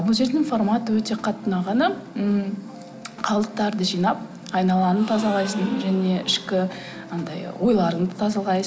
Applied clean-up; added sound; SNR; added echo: none; Gasp; 17 dB; none.